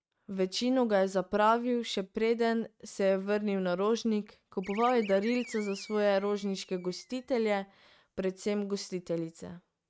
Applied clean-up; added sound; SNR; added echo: neural mask model RNNoise.